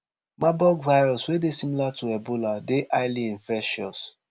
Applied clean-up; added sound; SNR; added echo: none; none; none; none.